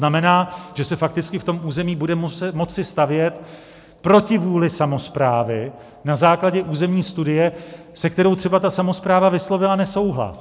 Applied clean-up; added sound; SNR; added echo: none; none; none; none.